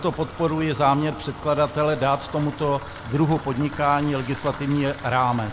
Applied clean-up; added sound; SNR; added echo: none; Bathtub (filling or washing) / Water tap, faucet; 14 dB; none.